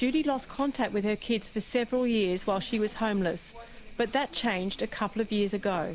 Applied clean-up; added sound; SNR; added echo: none; none; none; none.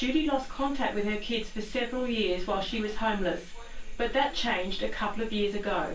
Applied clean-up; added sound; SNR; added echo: none; none; none; reverberation time 0.2 s.